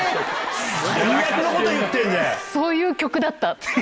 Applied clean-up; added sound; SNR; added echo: none; Trumpet; 17 dB; none.